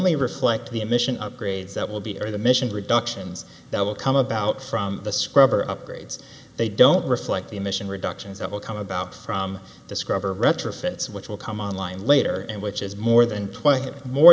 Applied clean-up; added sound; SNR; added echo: none; none; none; none.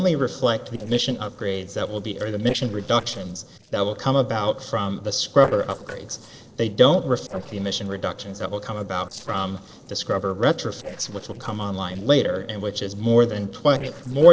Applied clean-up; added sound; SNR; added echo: neural separator model SepFormer DNS4.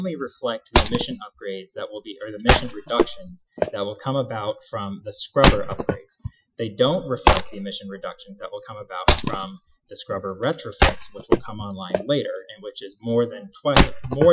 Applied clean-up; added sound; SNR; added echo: classical method Wiener filter.